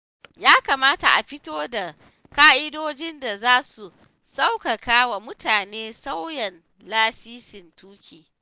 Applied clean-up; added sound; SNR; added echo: none; none; none; none.